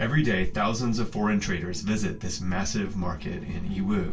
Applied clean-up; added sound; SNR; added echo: none; none; none; reverberation time 0.2 s.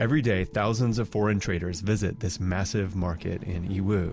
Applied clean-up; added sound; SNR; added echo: none; none; none; none.